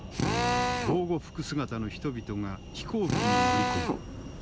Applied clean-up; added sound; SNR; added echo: none; Drill; -2 dB; none.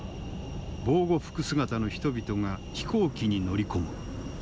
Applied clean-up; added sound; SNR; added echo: none; none; none; none.